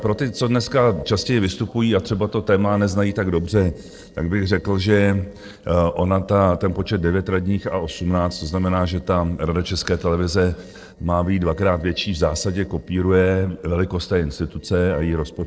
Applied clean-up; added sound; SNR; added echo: neural separator model SepFormer DNS4.